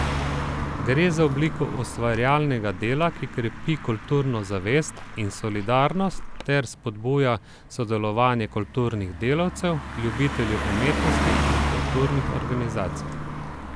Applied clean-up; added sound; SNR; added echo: none; Car passing by; 4 dB; none.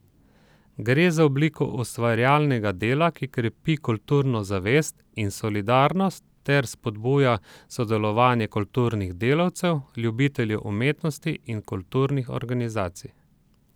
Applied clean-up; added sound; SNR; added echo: none; none; none; none.